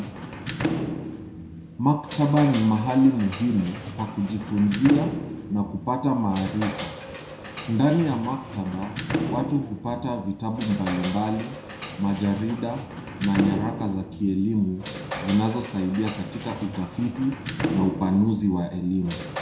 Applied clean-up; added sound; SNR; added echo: none; Sliding door / Slam; 8 dB; reverberation time 0.6 s.